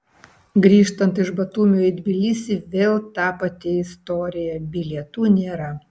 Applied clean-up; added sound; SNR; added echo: none; none; none; none.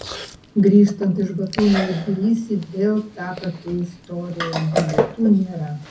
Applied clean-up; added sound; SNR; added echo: none; Chewing, mastication; 9 dB; reverberation time 0.3 s.